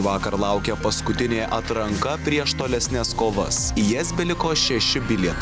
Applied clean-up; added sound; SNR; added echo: none; Organ; 17 dB; none.